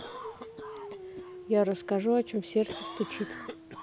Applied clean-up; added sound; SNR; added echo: none; Cough + Dog; 11 dB; none.